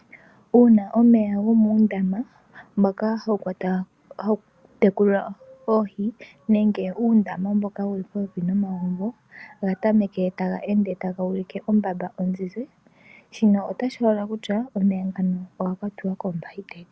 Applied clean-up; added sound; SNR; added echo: none; none; none; none.